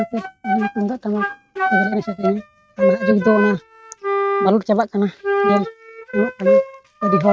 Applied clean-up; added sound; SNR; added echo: neural mask model RNNoise.